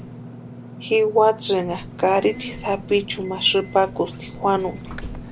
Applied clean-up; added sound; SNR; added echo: none; Engine / Mechanisms + Subway, metro, underground; 13 dB; none.